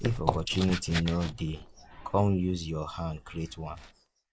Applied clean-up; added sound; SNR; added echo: neural mask model Resemble Enhance denoiser.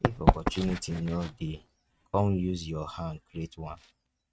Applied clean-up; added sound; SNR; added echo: neural mask model RNNoise.